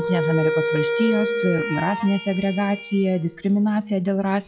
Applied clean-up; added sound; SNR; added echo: classical method log-MMSE.